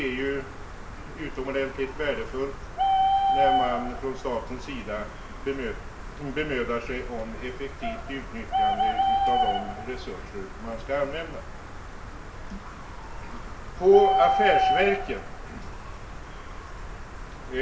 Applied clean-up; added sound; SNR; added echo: none; Bird; -1 dB; reverberation time 0.4 s.